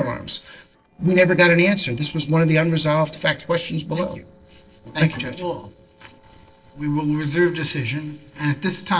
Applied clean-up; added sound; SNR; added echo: neural separator model SepFormer DNS4.